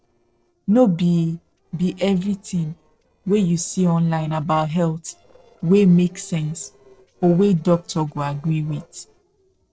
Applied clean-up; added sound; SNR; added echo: neural separator model SepFormer DNS4.